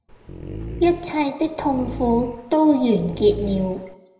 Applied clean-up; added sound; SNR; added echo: none; Dog; 12 dB; reverberation time 0.8 s.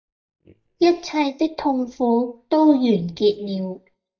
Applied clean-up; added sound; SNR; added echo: neural mask model DeepFilterNet 3.